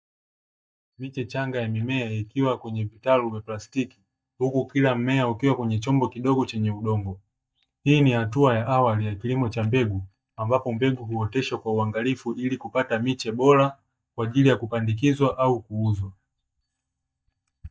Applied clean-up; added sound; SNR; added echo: neural mask model DeepFilterNet 3.